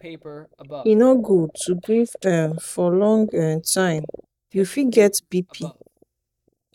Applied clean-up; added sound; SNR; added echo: neural mask model DeepFilterNet 3.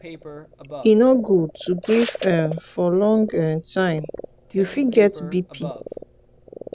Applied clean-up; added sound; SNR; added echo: none; Frog + Tearing; 14 dB; none.